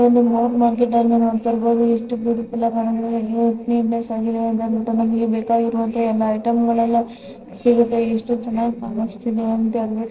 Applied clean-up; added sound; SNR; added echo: neural separator model SepFormer DNS4.